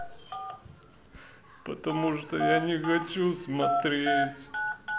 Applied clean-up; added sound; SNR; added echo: none; Telephone; 2 dB; none.